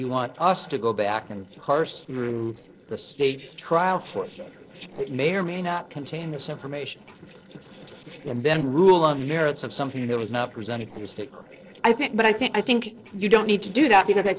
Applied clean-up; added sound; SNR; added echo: neural separator model SepFormer DNS4.